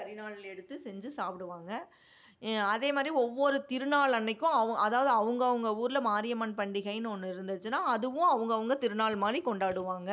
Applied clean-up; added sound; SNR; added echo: none; none; none; none.